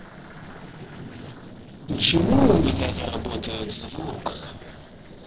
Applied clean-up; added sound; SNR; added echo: neural separator model SepFormer DNS4.